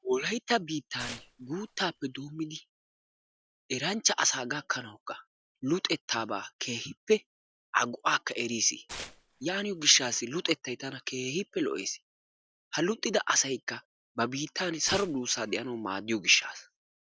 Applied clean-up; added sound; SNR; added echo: none; Tearing; 15 dB; none.